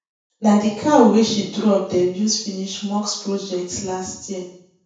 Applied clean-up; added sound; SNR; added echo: none; none; none; reverberation time 0.6 s.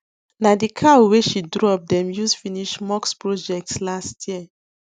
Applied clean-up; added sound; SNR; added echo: none; none; none; none.